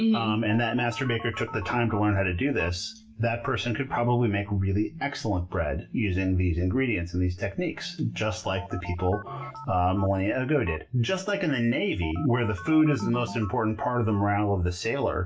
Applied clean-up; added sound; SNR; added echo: none; Telephone; 16 dB; reverberation time 0.2 s.